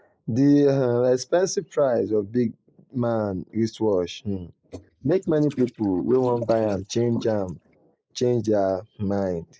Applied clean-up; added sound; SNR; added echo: neural mask model Resemble Enhance denoiser.